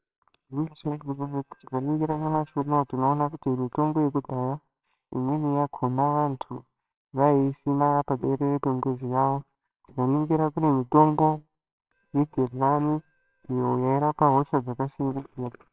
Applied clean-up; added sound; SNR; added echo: neural separator model SepFormer WHAMR!.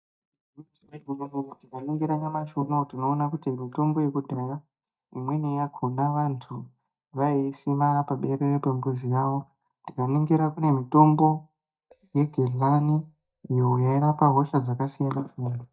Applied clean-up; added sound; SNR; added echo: neural mask model DeepFilterNet 3.